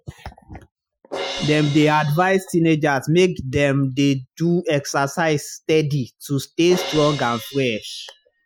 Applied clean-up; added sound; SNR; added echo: classical method Wiener filter.